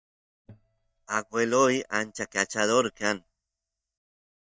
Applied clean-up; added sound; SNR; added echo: neural mask model DeepFilterNet 3.